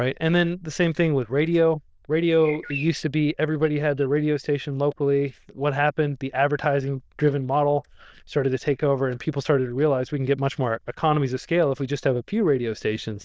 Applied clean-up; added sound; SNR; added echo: neural diffusion model UNIVERSE++.